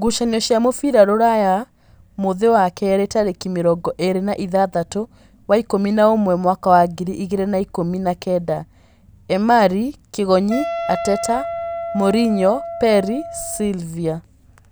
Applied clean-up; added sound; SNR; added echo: none; Wind instrument, woodwind instrument; 8 dB; none.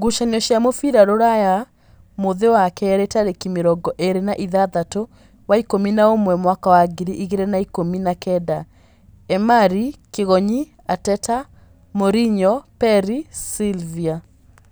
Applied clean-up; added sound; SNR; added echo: none; none; none; none.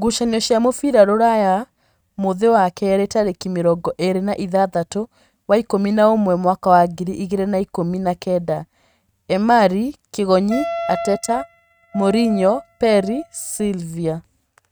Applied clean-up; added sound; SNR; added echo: neural mask model RNNoise.